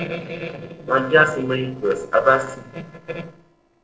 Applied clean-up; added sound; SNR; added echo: neural separator model SepFormer DNS4.